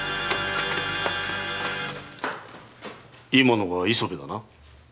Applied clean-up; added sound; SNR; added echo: none; none; none; none.